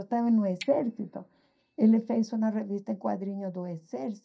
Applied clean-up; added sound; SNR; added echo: neural mask model DeepFilterNet 3.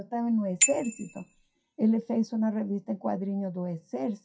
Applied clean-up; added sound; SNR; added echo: classical method WPE with log-MMSE.